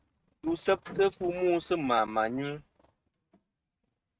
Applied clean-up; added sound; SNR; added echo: neural mask model RNNoise.